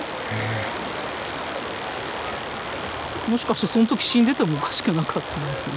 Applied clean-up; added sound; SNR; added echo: none; Wind instrument, woodwind instrument + Domestic sounds, home sounds; 13 dB; none.